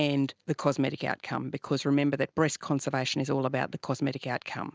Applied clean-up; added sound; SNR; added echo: none; none; none; none.